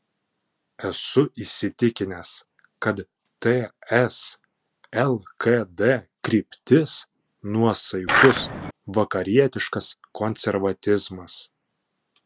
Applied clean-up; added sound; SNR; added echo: none; Skateboard; -3 dB; none.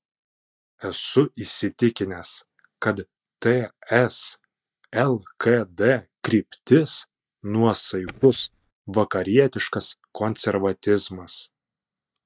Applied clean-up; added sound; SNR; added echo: neural mask model DeepFilterNet 3.